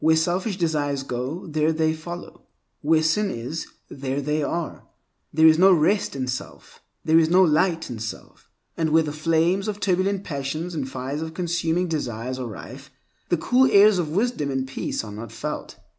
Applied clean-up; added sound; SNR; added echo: none; none; none; none.